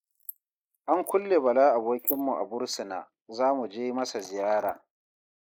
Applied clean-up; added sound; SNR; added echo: neural mask model Resemble Enhance denoiser.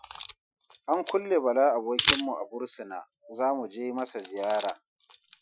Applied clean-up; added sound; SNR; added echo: classical method Wiener filter.